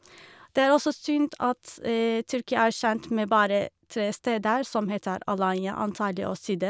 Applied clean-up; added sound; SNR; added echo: none; none; none; none.